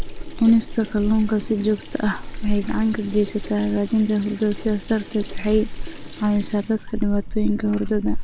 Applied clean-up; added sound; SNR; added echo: none; Sink (filling or washing) / Water tap, faucet; 5 dB; none.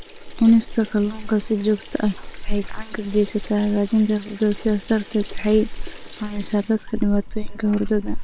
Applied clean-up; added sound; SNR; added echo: neural separator model SepFormer WHAM!.